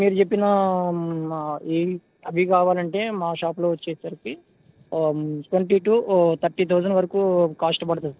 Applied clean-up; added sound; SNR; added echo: neural separator model SepFormer DNS4.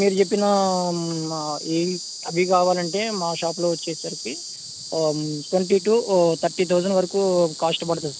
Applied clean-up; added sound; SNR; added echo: none; Insect; 12 dB; none.